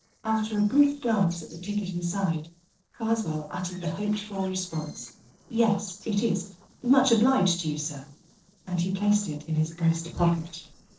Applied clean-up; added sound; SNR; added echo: neural separator model SepFormer DNS4.